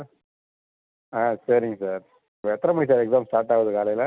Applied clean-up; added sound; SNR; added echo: none; none; none; none.